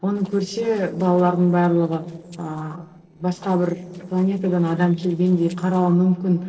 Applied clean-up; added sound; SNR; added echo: neural separator model SepFormer DNS4.